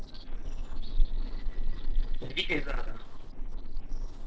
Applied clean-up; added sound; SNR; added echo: neural separator model SepFormer DNS4.